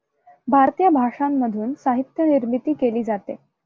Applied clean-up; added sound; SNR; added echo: none; none; none; none.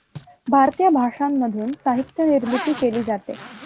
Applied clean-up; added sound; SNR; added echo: none; Zipper (clothing); 17 dB; none.